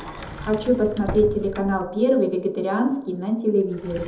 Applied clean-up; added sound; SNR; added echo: none; Sliding door; 14 dB; reverberation time 0.8 s.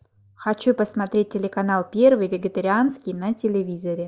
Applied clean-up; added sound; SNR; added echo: none; none; none; none.